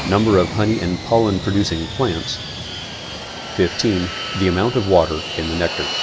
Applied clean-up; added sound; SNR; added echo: none; Fixed-wing aircraft, airplane; 8 dB; none.